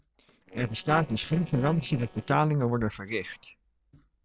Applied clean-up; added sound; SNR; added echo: neural separator model SepFormer DNS4.